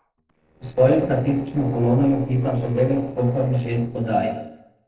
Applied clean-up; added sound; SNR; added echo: neural separator model SepFormer DNS4.